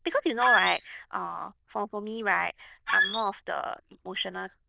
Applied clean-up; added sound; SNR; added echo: neural diffusion model UNIVERSE++.